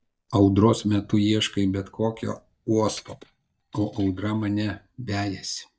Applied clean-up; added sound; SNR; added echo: neural mask model DeepFilterNet 3.